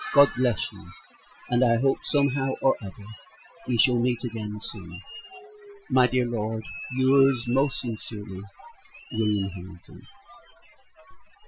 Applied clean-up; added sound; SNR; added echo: classical method Wiener filter.